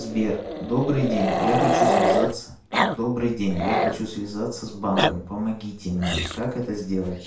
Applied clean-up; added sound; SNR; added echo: none; Growling; 0 dB; reverberation time 0.4 s.